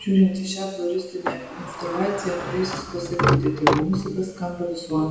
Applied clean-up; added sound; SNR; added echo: none; Sliding door; 3 dB; reverberation time 1.0 s.